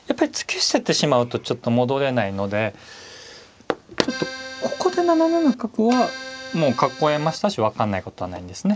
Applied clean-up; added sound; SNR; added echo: none; Accordion; 12 dB; none.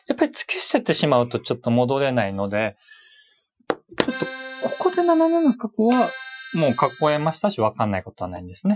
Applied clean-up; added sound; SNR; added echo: classical method Wiener filter.